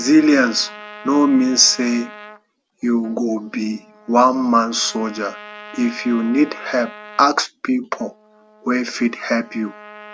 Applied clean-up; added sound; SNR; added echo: none; Trumpet; 20 dB; none.